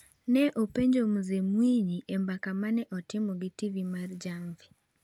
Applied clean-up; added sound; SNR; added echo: none; none; none; none.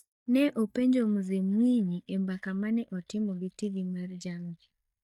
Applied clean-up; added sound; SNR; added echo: neural mask model DeepFilterNet 3.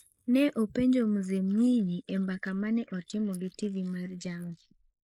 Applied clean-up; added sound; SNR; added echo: neural mask model Resemble Enhance denoiser.